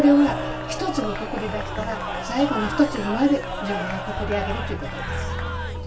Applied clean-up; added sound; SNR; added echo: none; Crowd / Cheering; 8 dB; reverberation time 0.2 s.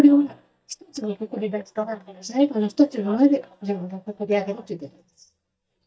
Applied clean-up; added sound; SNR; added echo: neural mask model DeepFilterNet 3.